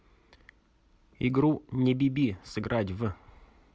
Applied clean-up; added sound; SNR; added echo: none; none; none; none.